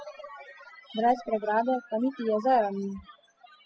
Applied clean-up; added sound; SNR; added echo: classical method spectral subtraction.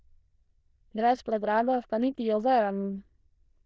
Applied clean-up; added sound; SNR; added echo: neural diffusion model UNIVERSE++.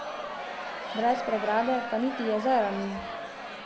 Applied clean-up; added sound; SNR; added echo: none; Crowd; 6 dB; none.